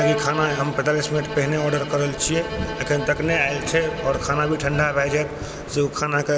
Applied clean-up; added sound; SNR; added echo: none; Bowed string instrument; 9 dB; none.